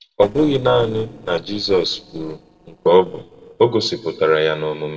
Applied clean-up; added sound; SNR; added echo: neural separator model SepFormer DNS4.